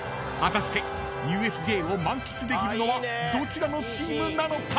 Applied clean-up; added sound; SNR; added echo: none; none; none; none.